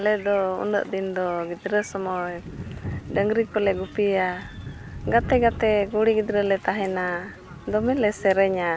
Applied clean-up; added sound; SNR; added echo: none; Thunder / Rain; 14 dB; none.